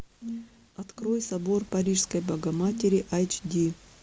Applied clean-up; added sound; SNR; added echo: none; Brass instrument; 12 dB; none.